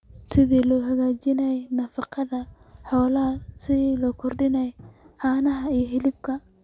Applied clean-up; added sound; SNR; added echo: none; none; none; none.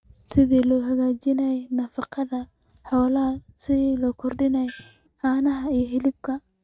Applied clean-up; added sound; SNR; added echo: neural mask model RNNoise.